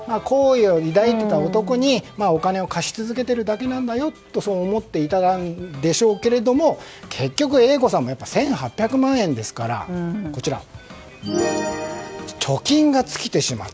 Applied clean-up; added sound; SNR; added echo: none; none; none; none.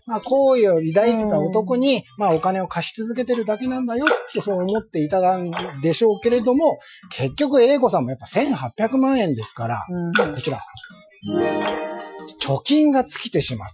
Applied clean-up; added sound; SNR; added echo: classical method Wiener filter.